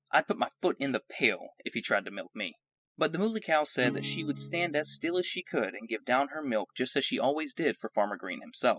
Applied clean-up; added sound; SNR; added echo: classical method spectral subtraction.